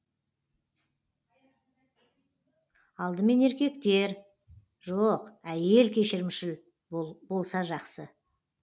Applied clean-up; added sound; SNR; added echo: none; none; none; none.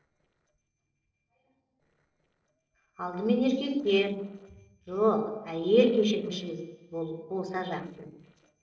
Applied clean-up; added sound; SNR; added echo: neural separator model SepFormer DNS4.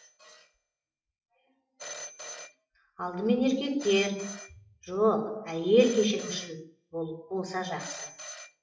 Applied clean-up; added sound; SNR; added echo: classical method WPE with log-MMSE.